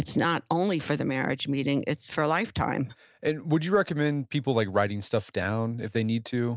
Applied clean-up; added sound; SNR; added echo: none; none; none; none.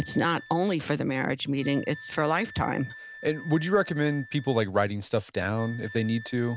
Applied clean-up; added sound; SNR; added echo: none; Wind instrument, woodwind instrument; 18 dB; none.